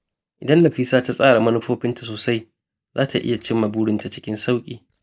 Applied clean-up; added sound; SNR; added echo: neural mask model DeepFilterNet 3.